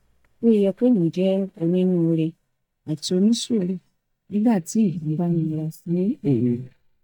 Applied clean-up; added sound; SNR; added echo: neural mask model DeepFilterNet 3.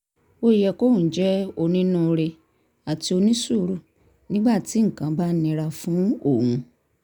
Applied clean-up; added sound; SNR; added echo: none; none; none; none.